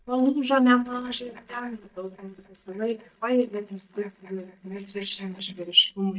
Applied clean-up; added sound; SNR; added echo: neural mask model DeepFilterNet 3.